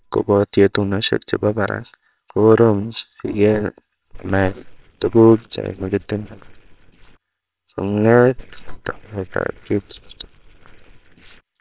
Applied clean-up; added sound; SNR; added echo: neural separator model SepFormer WHAMR!.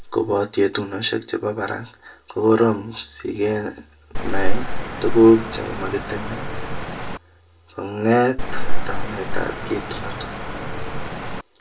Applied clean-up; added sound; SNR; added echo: none; Cricket; -4 dB; reverberation time 0.2 s.